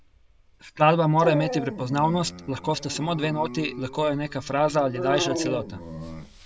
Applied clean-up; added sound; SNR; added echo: none; Dog; 9 dB; none.